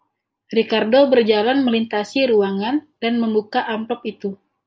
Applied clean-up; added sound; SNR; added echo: none; none; none; none.